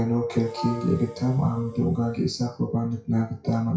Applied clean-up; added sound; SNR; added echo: classical method WPE with log-MMSE.